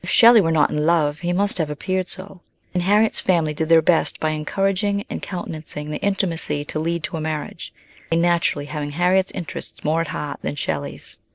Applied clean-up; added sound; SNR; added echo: none; none; none; none.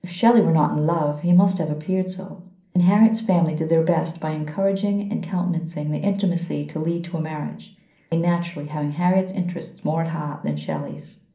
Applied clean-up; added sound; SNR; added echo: none; none; none; reverberation time 0.6 s.